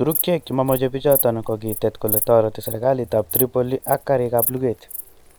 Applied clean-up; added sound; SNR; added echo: none; Insect; 8 dB; none.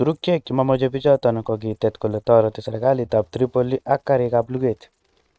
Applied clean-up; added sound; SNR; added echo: neural mask model RNNoise.